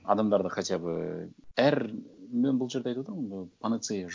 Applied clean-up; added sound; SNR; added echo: none; none; none; none.